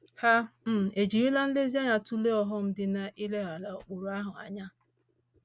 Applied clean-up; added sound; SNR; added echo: none; none; none; none.